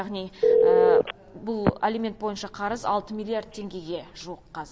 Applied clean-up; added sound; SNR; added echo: none; Telephone; -4 dB; none.